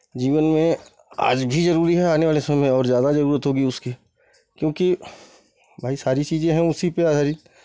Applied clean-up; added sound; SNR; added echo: none; none; none; none.